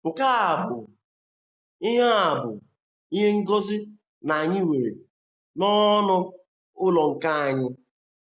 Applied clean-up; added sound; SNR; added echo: none; none; none; none.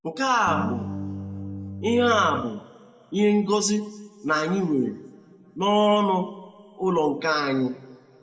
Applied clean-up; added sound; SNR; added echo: none; Electric guitar / Strum; 8 dB; reverberation time 1.2 s.